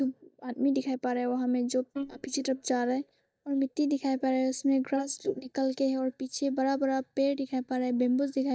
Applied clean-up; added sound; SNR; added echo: neural mask model DeepFilterNet 3.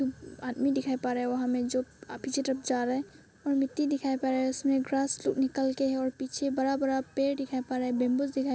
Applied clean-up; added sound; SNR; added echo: none; none; none; none.